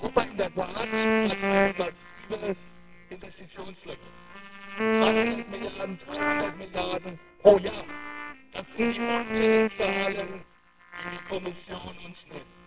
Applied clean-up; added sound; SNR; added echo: neural separator model SepFormer WHAMR!.